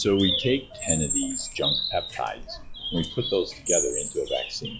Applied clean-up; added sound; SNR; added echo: classical method log-MMSE.